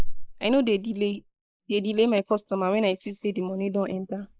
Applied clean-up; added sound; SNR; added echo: neural mask model Resemble Enhance denoiser.